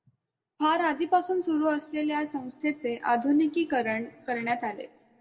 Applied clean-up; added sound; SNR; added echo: none; none; none; reverberation time 1.2 s.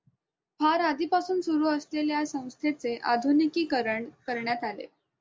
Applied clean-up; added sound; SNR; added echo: none; none; none; none.